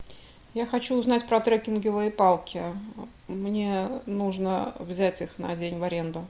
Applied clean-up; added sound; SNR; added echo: none; none; none; none.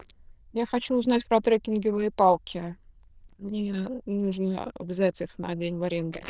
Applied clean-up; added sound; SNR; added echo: neural diffusion model UNIVERSE++.